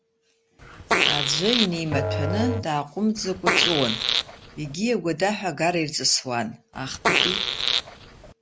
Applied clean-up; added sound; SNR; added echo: none; Musical instrument + Fart; -2 dB; none.